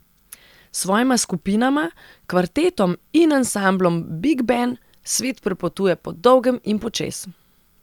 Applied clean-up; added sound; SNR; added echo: none; none; none; none.